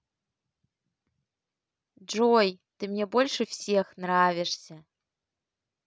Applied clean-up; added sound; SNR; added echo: none; none; none; none.